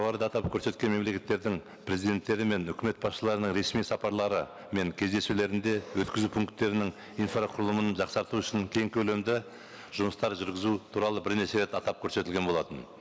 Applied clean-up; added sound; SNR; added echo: none; none; none; none.